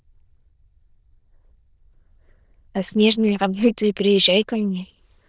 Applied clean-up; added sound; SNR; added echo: neural diffusion model UNIVERSE++.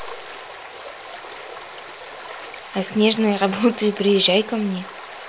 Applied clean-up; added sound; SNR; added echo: none; Stream; 13 dB; none.